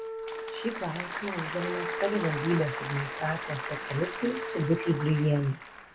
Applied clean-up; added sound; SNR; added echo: none; Applause / Crowd + Wind instrument, woodwind instrument; 5 dB; none.